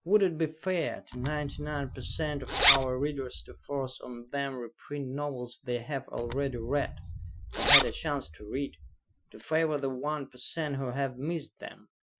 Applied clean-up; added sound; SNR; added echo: classical method Wiener filter.